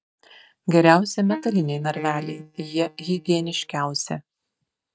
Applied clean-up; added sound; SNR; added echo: neural mask model DeepFilterNet 3.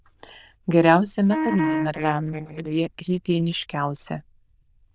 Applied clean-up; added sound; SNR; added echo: neural diffusion model UNIVERSE++.